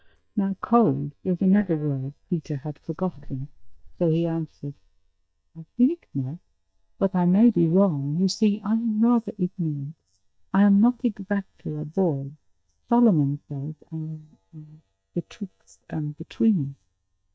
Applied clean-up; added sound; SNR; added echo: neural mask model DeepFilterNet 3.